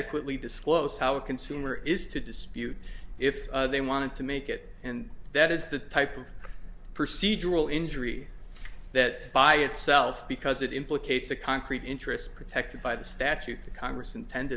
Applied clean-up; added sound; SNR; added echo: none; none; none; none.